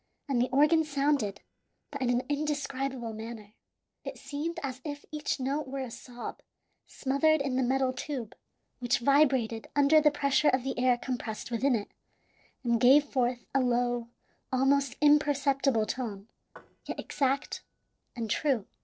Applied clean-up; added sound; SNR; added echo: neural separator model SepFormer DNS4.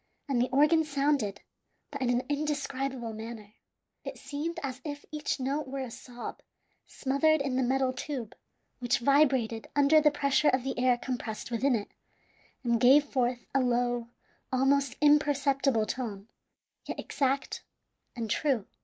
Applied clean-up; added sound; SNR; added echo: neural mask model Resemble Enhance denoiser.